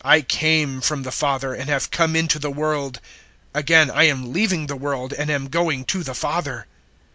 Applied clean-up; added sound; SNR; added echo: none; none; none; none.